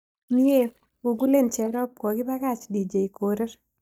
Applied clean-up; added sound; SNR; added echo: neural mask model DeepFilterNet 3.